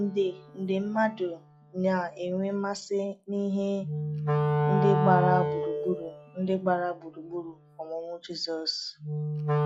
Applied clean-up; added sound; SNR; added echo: classical method log-MMSE.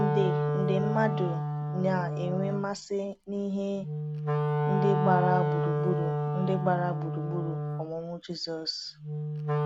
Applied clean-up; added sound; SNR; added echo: none; Wind instrument, woodwind instrument; -1 dB; none.